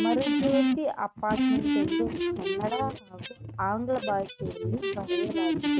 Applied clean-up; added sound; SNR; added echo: neural mask model RNNoise.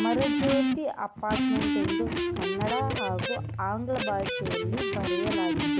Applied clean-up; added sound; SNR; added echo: none; Electric guitar; -3 dB; none.